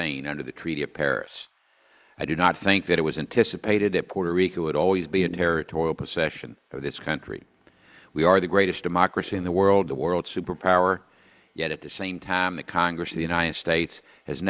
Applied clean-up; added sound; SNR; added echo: neural mask model Resemble Enhance denoiser.